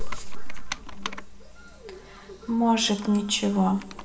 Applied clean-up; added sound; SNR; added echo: none; Computer keyboard; 18 dB; reverberation time 2.0 s.